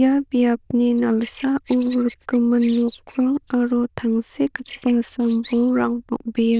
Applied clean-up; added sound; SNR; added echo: neural diffusion model UNIVERSE++.